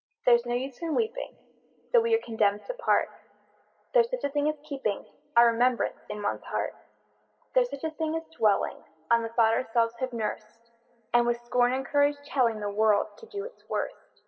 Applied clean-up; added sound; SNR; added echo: none; none; none; reverberation time 1.6 s.